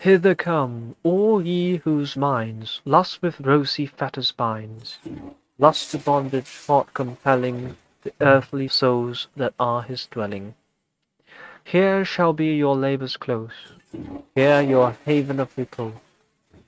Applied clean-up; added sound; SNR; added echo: neural mask model RNNoise.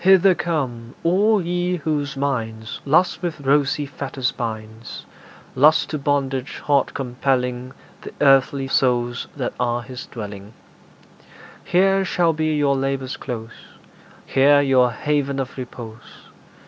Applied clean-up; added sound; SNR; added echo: none; none; none; none.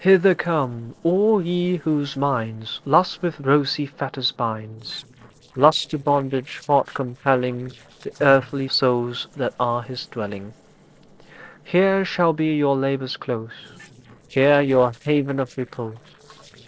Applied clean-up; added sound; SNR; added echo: neural separator model SepFormer DNS4.